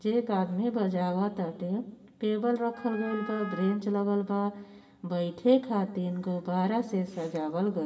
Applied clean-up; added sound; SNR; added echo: none; Wind instrument, woodwind instrument; 14 dB; reverberation time 0.8 s.